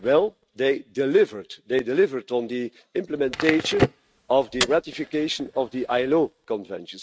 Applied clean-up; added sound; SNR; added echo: neural mask model RNNoise.